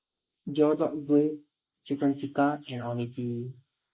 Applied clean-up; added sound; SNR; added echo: neural mask model Resemble Enhance denoiser.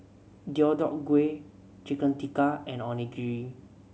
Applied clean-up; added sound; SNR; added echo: none; none; none; none.